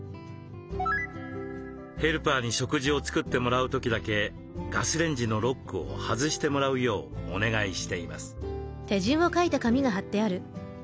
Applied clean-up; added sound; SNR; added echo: none; none; none; none.